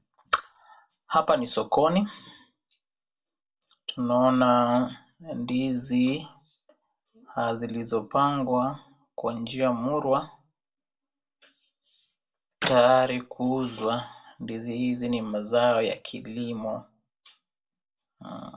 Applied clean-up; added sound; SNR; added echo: none; Clapping; 9 dB; reverberation time 0.2 s.